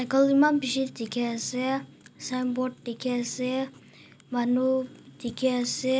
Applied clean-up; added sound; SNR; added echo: none; none; none; none.